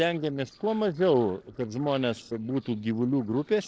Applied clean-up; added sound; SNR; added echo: neural separator model SepFormer DNS4.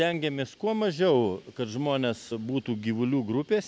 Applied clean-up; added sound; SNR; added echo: none; none; none; none.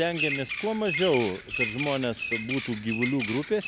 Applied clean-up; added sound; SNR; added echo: none; Bird vocalization, bird call, bird song; 5 dB; none.